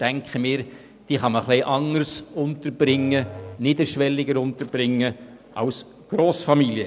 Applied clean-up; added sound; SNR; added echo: none; Musical instrument; 19 dB; none.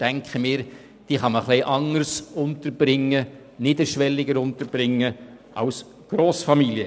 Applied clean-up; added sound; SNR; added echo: none; none; none; none.